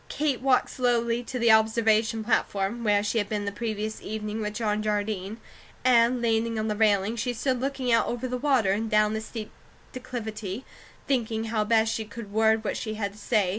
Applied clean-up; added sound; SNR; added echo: none; none; none; none.